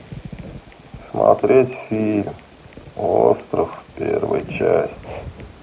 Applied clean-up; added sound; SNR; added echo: none; none; none; none.